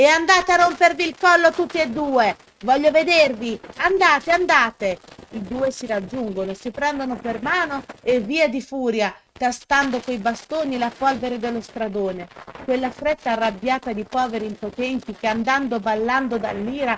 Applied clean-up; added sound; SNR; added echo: neural mask model RNNoise.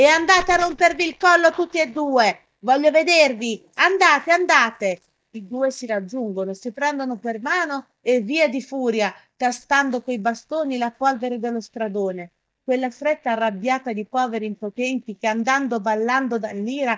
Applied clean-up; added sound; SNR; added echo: neural mask model DeepFilterNet 3.